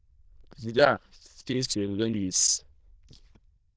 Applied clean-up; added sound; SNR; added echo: neural diffusion model UNIVERSE++.